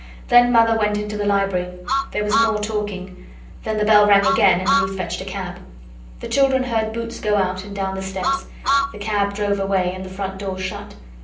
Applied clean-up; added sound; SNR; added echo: none; Truck; 4 dB; reverberation time 0.6 s.